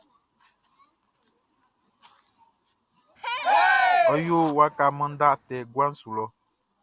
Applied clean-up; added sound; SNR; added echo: none; Cheering; -4 dB; none.